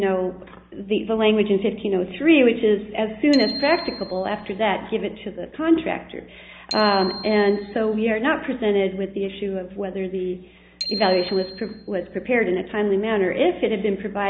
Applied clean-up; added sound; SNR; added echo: none; Bicycle bell; 15 dB; none.